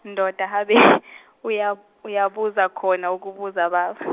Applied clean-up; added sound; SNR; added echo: none; none; none; none.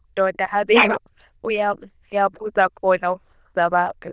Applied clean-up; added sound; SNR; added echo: neural diffusion model UNIVERSE++.